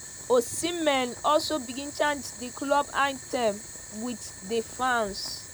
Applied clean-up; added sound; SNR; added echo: none; Boiling; 13 dB; none.